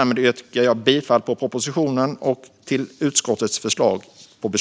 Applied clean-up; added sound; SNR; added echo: none; none; none; none.